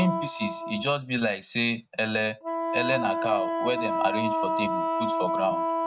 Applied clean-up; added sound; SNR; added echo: neural mask model RNNoise.